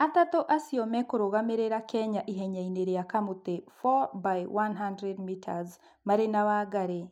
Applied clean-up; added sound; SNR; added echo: none; none; none; none.